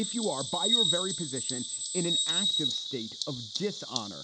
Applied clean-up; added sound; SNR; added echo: none; Bird vocalization, bird call, bird song; -4 dB; none.